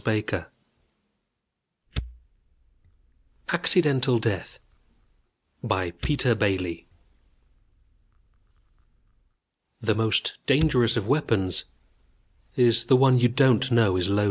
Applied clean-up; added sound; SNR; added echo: none; Fire; 16 dB; none.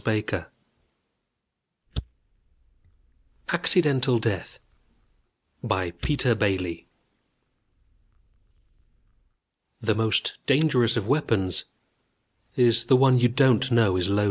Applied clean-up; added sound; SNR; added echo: neural mask model Resemble Enhance denoiser.